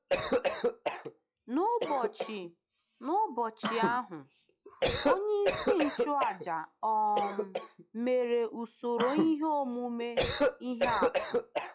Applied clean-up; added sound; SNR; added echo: classical method log-MMSE.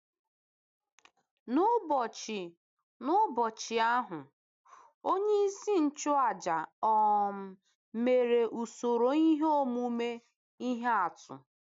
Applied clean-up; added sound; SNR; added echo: none; none; none; none.